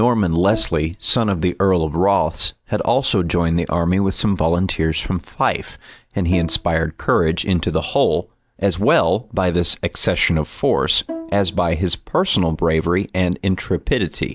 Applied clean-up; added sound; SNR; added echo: neural mask model DeepFilterNet 3.